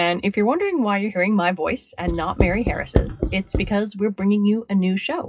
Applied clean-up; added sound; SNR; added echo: classical method WPE with log-MMSE.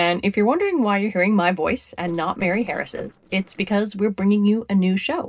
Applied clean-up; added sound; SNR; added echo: neural separator model SepFormer DNS4.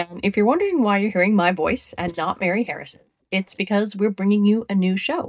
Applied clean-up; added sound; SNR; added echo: neural mask model DeepFilterNet 3.